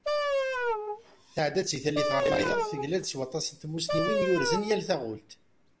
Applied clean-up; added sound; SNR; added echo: none; Wind instrument, woodwind instrument; 0 dB; none.